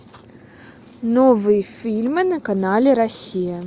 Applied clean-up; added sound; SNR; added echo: none; none; none; none.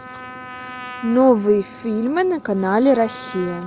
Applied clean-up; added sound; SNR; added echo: none; Trumpet; 17 dB; none.